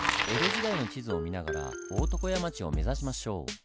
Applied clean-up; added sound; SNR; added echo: none; Bicycle; 5 dB; none.